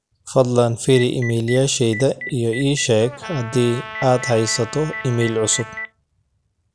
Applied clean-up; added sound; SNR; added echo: none; Trumpet + Telephone; 13 dB; none.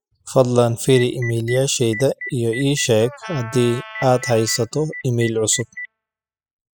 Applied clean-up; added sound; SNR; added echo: classical method spectral subtraction.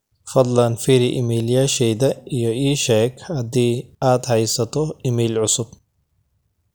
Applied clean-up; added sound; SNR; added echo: none; none; none; none.